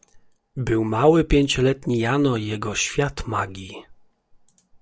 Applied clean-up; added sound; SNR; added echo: none; none; none; none.